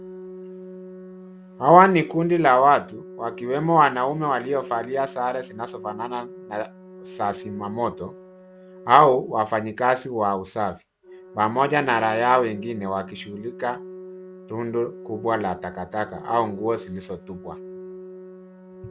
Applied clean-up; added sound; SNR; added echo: none; Organ; 17 dB; none.